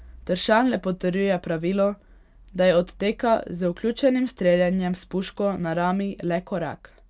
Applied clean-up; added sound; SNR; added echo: none; none; none; none.